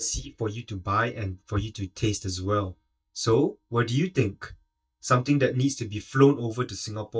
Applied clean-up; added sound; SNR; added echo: neural mask model DeepFilterNet 3.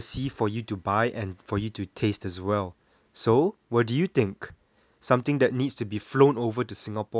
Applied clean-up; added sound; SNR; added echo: none; none; none; none.